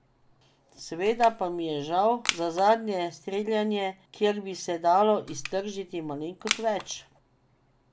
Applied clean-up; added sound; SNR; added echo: none; Crushing; 9 dB; none.